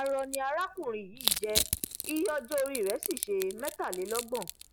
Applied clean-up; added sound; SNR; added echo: none; Crushing; 3 dB; none.